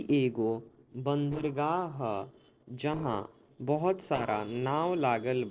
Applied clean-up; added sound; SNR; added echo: neural separator model SepFormer DNS4.